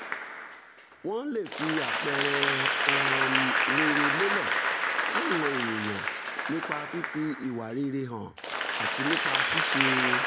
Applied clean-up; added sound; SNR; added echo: none; Applause / Crowd; -5 dB; none.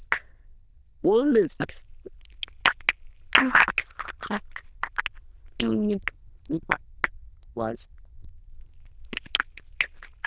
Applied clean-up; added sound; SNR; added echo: neural diffusion model UNIVERSE++.